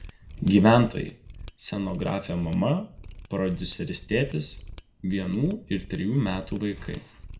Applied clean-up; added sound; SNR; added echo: none; Mechanisms; 17 dB; reverberation time 0.4 s.